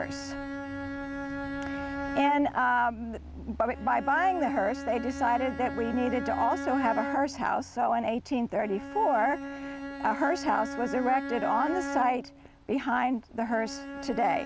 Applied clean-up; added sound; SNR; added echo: none; Bowed string instrument; 8 dB; none.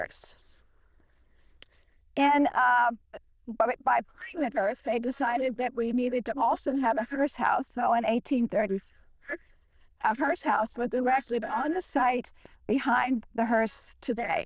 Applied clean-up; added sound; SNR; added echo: neural diffusion model UNIVERSE++.